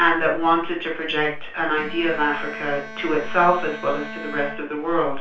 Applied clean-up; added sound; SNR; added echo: none; Bowed string instrument; 15 dB; reverberation time 0.3 s.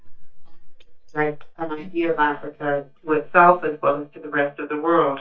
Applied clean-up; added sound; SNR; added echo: neural mask model DeepFilterNet 3.